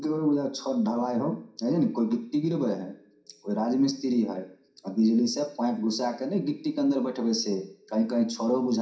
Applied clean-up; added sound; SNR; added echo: none; none; none; reverberation time 0.5 s.